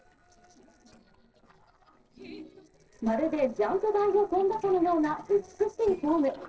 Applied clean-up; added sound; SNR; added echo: neural separator model SepFormer DNS4.